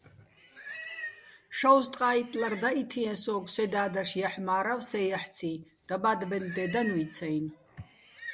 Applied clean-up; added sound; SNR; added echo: none; Livestock, farm animals, working animals; 16 dB; none.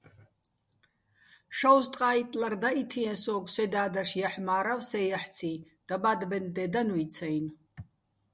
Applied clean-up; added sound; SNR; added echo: none; none; none; none.